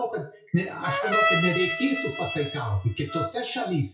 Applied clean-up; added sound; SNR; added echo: classical method WPE with log-MMSE.